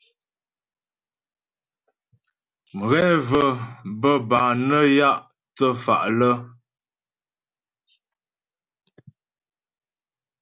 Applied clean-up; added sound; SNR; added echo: none; none; none; none.